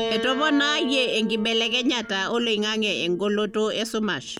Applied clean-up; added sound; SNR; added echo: none; Piano; 11 dB; none.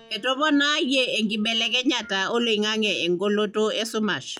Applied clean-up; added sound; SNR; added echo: classical method log-MMSE.